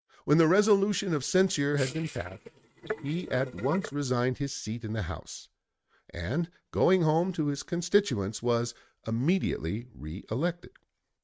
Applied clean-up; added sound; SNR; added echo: neural mask model RNNoise.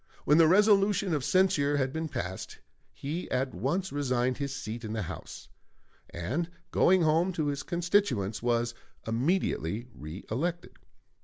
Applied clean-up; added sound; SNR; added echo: none; none; none; none.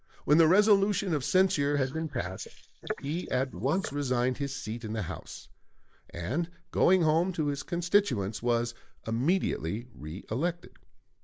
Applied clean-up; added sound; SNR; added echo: neural mask model Resemble Enhance denoiser.